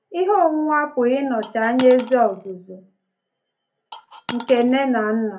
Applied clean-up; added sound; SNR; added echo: none; Coin (dropping); 14 dB; reverberation time 0.3 s.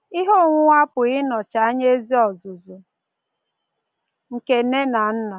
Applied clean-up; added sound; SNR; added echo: none; none; none; none.